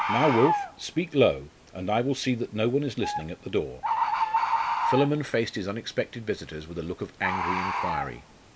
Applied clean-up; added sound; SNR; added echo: none; Bird; 3 dB; none.